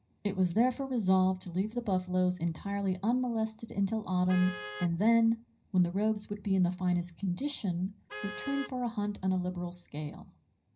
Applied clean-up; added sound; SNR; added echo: none; Vehicle horn, car horn, honking; 18 dB; reverberation time 0.4 s.